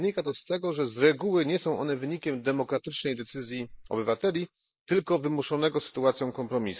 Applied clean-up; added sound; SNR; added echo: neural mask model Resemble Enhance denoiser.